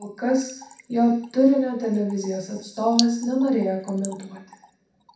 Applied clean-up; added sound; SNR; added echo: none; Trickle, dribble / Splash, splatter; 16 dB; reverberation time 0.6 s.